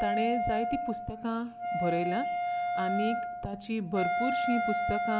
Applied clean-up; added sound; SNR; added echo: none; Wind instrument, woodwind instrument; -2 dB; none.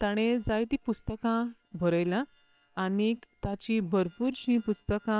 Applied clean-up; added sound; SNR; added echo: neural separator model SepFormer WHAM!.